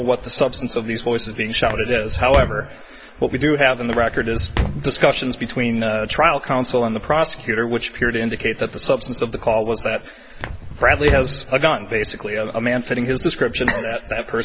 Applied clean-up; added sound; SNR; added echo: none; Walk, footsteps; 5 dB; none.